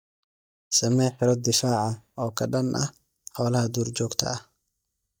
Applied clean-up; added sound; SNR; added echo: neural mask model DeepFilterNet 3.